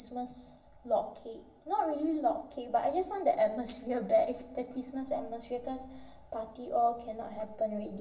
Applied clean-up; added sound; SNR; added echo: none; none; none; reverberation time 0.7 s.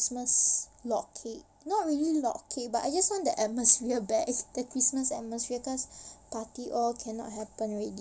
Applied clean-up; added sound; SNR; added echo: none; none; none; none.